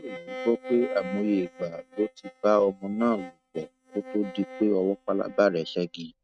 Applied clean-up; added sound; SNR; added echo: neural mask model RNNoise.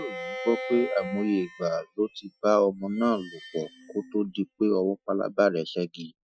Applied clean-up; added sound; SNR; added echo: classical method Wiener filter.